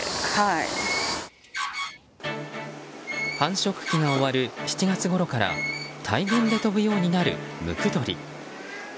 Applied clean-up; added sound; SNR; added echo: none; Door; 7 dB; none.